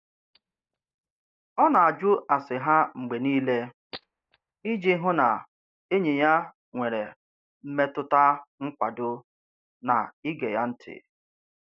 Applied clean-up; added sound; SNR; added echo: neural mask model DeepFilterNet 3.